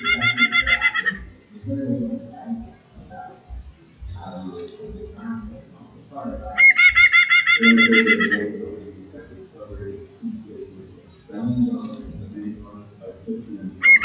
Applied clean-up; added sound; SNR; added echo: classical method WPE with log-MMSE.